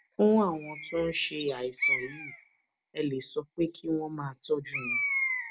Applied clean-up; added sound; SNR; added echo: none; Bird; 5 dB; none.